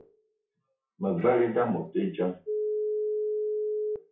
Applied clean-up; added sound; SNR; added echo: classical method WPE with log-MMSE.